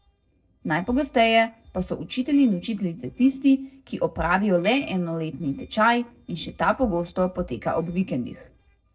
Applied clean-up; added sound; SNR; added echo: neural separator model SepFormer DNS4.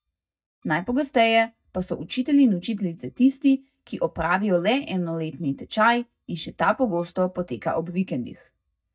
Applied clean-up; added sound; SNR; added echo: neural mask model DeepFilterNet 3.